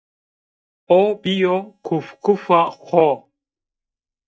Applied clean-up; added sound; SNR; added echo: neural mask model DeepFilterNet 3.